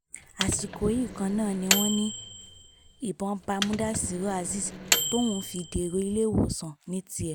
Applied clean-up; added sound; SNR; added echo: none; Microwave oven; 4 dB; none.